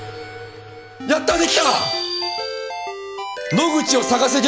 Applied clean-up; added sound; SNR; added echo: none; none; none; none.